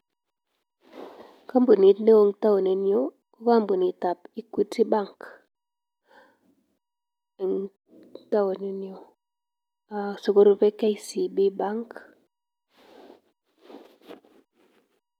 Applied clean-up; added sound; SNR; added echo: none; none; none; none.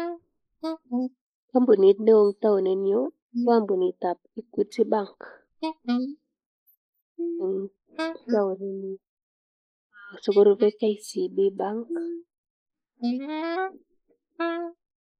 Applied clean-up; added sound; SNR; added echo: neural mask model Resemble Enhance denoiser.